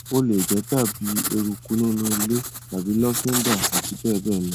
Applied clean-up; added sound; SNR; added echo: none; Writing; 5 dB; none.